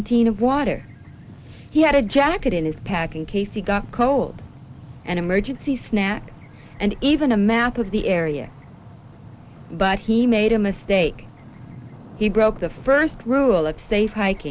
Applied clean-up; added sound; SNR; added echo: none; none; none; none.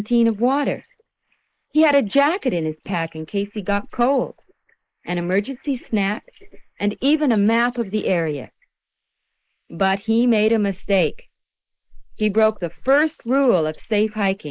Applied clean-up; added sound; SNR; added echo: neural mask model Resemble Enhance denoiser.